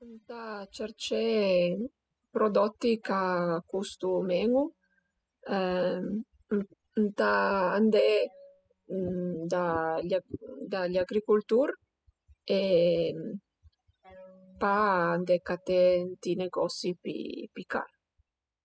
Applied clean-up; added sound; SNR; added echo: classical method spectral subtraction.